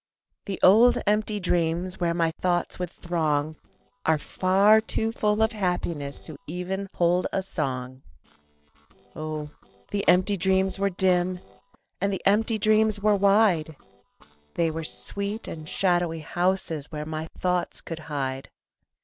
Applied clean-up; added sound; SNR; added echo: neural separator model SepFormer DNS4.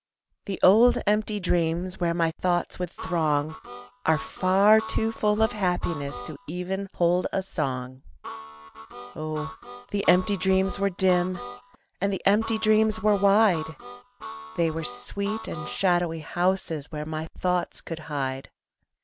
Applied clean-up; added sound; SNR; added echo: none; Harmonica; 14 dB; none.